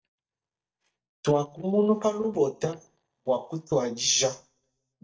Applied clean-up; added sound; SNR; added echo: neural mask model DeepFilterNet 3.